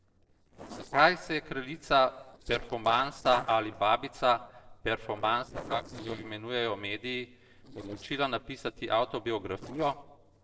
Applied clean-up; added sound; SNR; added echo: neural separator model SepFormer DNS4.